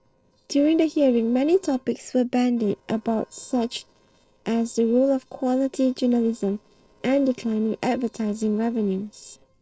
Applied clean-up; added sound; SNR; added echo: neural separator model SepFormer DNS4.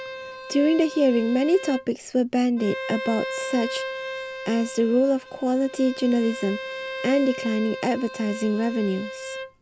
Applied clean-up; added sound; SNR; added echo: none; Bowed string instrument; 10 dB; none.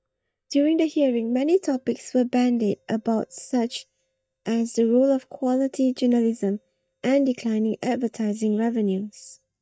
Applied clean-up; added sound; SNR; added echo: neural mask model DeepFilterNet 3.